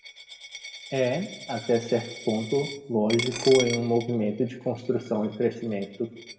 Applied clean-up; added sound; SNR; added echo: none; Coin (dropping); 12 dB; reverberation time 0.9 s.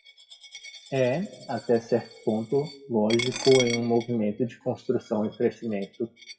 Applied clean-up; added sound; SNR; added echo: classical method WPE with log-MMSE.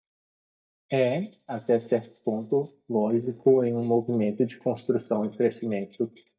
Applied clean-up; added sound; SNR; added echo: neural mask model DeepFilterNet 3.